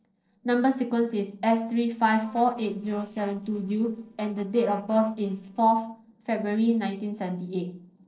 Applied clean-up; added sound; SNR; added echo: neural separator model SepFormer DNS4.